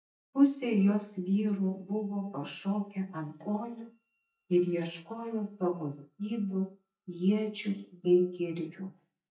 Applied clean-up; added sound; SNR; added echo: neural mask model DeepFilterNet 3.